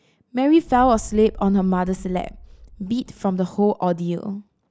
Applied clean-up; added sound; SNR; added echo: none; Boom; 17 dB; none.